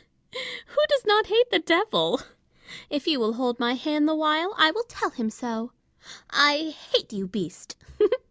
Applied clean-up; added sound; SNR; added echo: none; none; none; none.